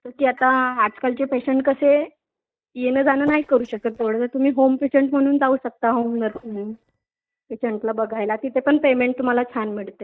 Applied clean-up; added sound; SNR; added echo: neural mask model DeepFilterNet 3.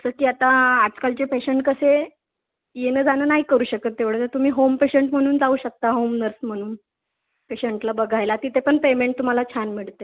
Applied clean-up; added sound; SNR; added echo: none; none; none; none.